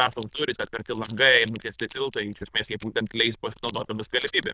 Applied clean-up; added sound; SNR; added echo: neural diffusion model UNIVERSE++.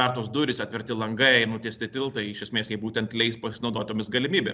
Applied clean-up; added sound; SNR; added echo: none; none; none; none.